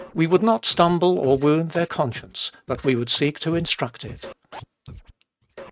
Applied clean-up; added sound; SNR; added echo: neural mask model RNNoise.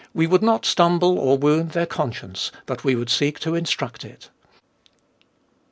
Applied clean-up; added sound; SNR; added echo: none; none; none; none.